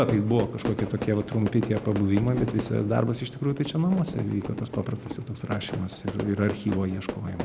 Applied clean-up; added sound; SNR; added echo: none; Fire / Fireworks; 9 dB; none.